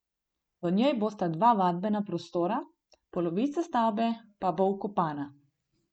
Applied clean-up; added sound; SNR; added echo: none; none; none; none.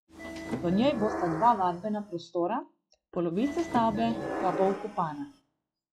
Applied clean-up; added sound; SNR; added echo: classical method log-MMSE.